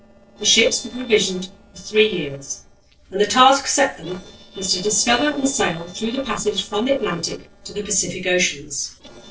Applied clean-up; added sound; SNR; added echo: neural separator model SepFormer DNS4.